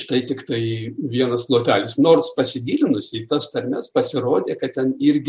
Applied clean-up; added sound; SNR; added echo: none; none; none; none.